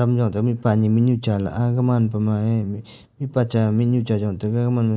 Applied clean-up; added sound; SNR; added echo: neural mask model Resemble Enhance denoiser.